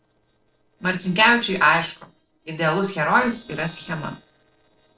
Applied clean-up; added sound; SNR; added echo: neural separator model SepFormer DNS4.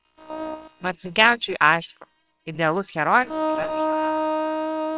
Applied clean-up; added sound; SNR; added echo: neural separator model SepFormer WHAMR!.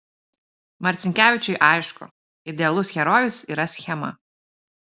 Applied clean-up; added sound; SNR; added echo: none; none; none; none.